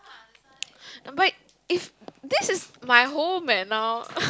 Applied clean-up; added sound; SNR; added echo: none; none; none; none.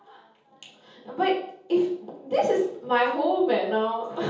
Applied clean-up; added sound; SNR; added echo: none; none; none; reverberation time 0.7 s.